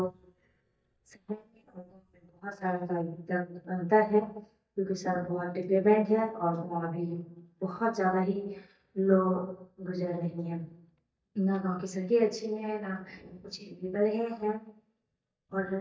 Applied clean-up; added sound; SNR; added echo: neural mask model DeepFilterNet 3.